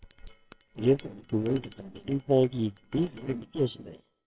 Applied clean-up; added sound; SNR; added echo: neural separator model SepFormer WHAMR!.